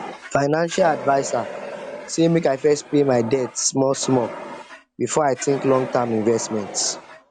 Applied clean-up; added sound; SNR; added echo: none; Fire; 13 dB; none.